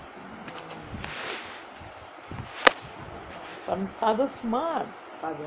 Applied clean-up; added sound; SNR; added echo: none; none; none; none.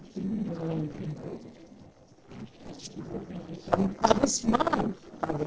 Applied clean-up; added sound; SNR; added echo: neural separator model SepFormer DNS4.